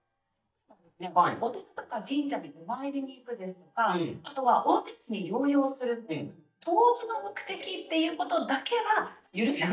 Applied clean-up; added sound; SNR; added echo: neural mask model DeepFilterNet 3.